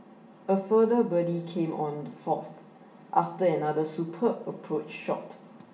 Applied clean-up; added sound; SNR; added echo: none; none; none; reverberation time 1.5 s.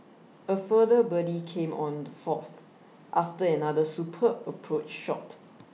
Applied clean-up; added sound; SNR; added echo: none; none; none; none.